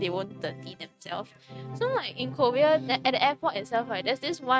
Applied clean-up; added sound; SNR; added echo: neural mask model RNNoise.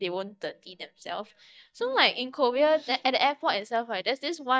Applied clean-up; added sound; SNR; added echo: neural mask model DeepFilterNet 3.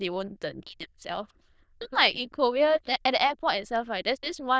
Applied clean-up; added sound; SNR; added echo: neural diffusion model UNIVERSE++.